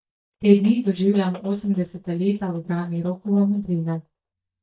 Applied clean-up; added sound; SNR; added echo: neural mask model DeepFilterNet 3.